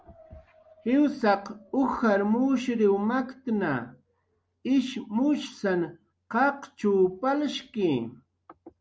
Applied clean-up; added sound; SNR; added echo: none; none; none; none.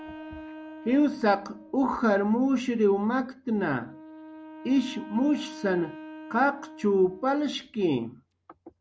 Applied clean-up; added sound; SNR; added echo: none; Wind instrument, woodwind instrument; 18 dB; none.